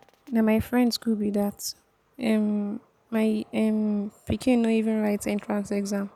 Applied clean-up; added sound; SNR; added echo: none; none; none; none.